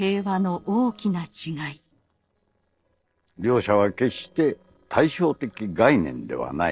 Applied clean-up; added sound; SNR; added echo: neural separator model SepFormer DNS4.